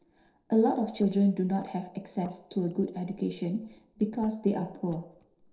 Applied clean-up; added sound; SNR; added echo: neural separator model SepFormer DNS4.